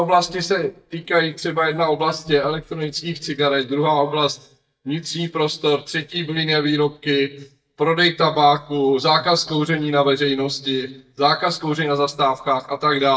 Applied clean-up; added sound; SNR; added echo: neural mask model DeepFilterNet 3.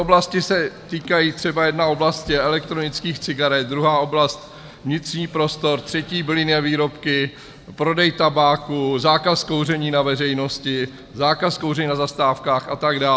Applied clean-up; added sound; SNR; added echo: none; none; none; none.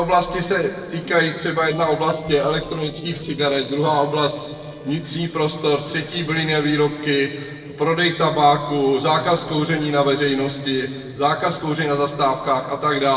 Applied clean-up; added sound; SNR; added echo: neural separator model SepFormer DNS4.